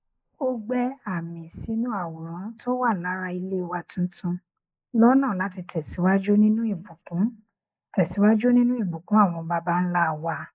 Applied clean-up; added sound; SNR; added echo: neural mask model Resemble Enhance denoiser.